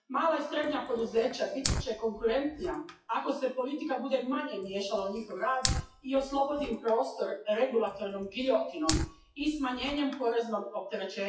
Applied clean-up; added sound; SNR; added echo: classical method WPE with log-MMSE.